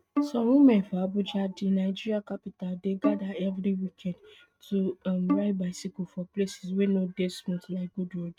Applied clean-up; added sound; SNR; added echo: neural mask model RNNoise.